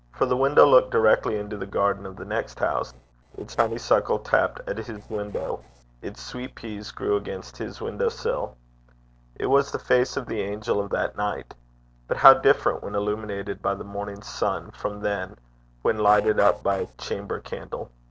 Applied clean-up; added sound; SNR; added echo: neural separator model SepFormer DNS4.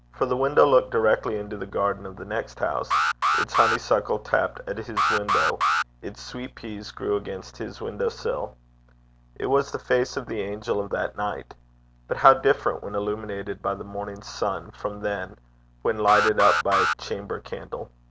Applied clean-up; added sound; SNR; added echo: none; Alarm; -1 dB; none.